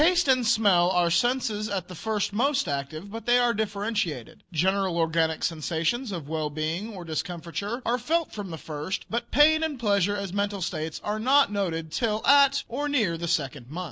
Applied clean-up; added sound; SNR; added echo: none; none; none; none.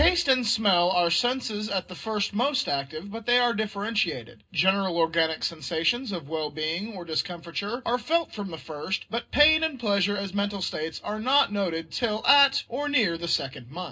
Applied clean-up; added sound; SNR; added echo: none; none; none; reverberation time 0.2 s.